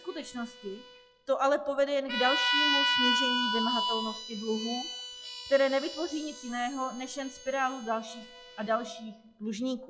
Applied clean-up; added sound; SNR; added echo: classical method log-MMSE.